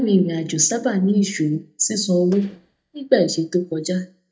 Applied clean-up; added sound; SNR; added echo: neural mask model DeepFilterNet 3.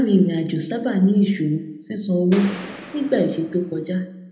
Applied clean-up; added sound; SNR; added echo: none; Gunshot, gunfire; 16 dB; reverberation time 0.7 s.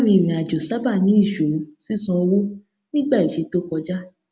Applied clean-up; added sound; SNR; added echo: none; none; none; none.